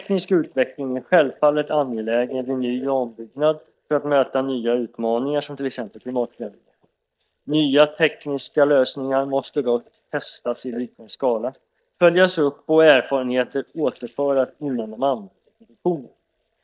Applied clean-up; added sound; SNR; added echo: neural mask model DeepFilterNet 3.